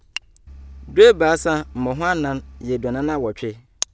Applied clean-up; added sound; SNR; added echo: none; Engine; 19 dB; none.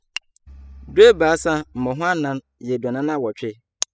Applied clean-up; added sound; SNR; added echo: classical method spectral subtraction.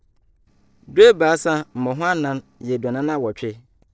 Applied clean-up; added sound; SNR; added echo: neural separator model SepFormer DNS4.